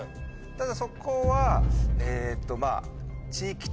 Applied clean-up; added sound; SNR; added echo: none; none; none; none.